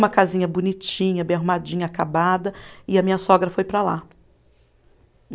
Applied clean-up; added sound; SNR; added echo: none; none; none; none.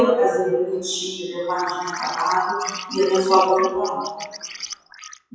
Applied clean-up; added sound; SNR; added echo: classical method WPE with log-MMSE.